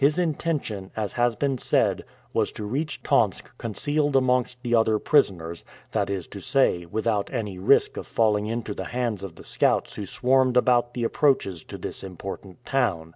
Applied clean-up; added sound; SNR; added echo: none; none; none; none.